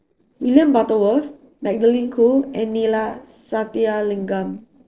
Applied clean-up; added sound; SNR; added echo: neural separator model SepFormer DNS4.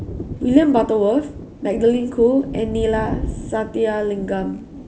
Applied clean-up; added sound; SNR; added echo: none; Thunder; 11 dB; none.